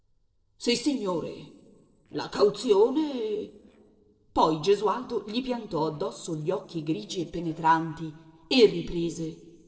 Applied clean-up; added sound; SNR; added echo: neural separator model SepFormer DNS4.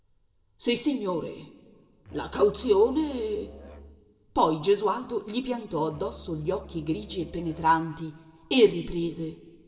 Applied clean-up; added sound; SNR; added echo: none; Musical instrument; 20 dB; reverberation time 1.5 s.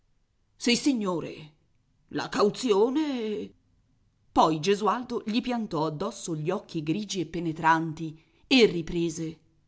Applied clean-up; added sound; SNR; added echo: none; none; none; none.